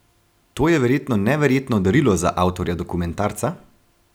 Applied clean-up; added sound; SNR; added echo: none; none; none; none.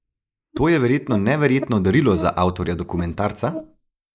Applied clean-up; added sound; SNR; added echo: neural mask model Resemble Enhance denoiser.